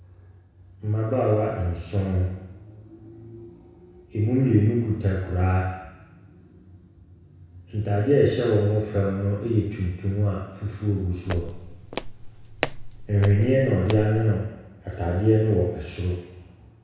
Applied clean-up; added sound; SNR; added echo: none; Walk, footsteps; 9 dB; reverberation time 1.1 s.